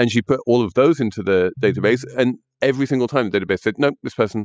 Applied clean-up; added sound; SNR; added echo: classical method spectral subtraction.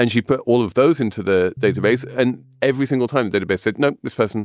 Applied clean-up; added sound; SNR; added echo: none; Piano; 16 dB; none.